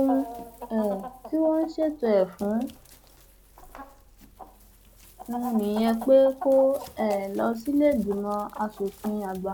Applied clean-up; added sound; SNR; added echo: none; Chicken, rooster; 15 dB; none.